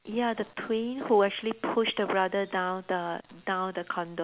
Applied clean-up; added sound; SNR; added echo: none; none; none; none.